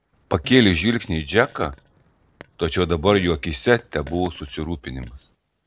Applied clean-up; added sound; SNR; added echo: neural separator model SepFormer DNS4.